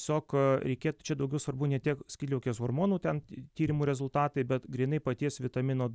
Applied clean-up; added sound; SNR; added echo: none; none; none; none.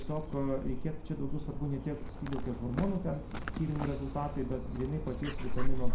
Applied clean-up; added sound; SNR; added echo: none; Dog; -4 dB; reverberation time 0.4 s.